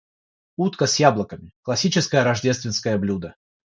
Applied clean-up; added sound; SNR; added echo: none; none; none; none.